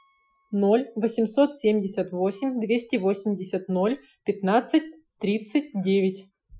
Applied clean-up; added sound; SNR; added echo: classical method Wiener filter.